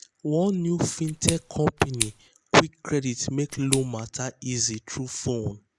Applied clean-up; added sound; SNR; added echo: none; Scissors; 5 dB; none.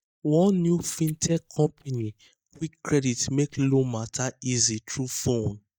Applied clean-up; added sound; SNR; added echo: neural mask model DeepFilterNet 3.